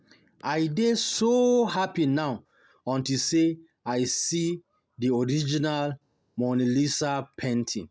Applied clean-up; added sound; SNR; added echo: none; none; none; none.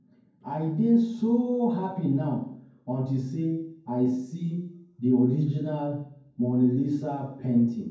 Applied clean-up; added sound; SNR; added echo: none; none; none; reverberation time 0.9 s.